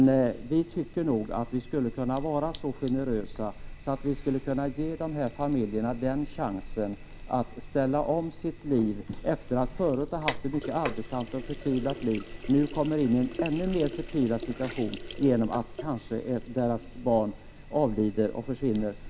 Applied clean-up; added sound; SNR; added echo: none; Sink (filling or washing); 11 dB; none.